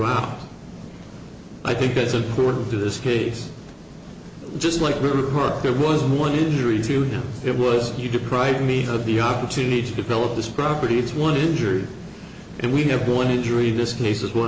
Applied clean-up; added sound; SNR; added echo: none; none; none; none.